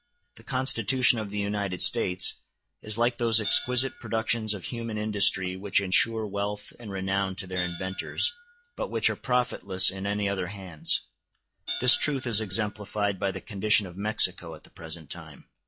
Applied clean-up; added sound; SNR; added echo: classical method log-MMSE.